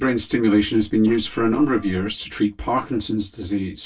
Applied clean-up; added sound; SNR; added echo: neural separator model SepFormer DNS4.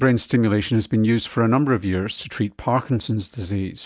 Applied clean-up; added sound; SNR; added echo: none; none; none; none.